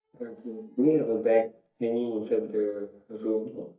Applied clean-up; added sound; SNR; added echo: neural mask model DeepFilterNet 3.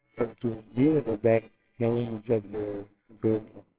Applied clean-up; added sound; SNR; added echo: neural separator model SepFormer WHAMR!.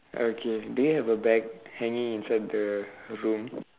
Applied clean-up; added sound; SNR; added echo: none; none; none; none.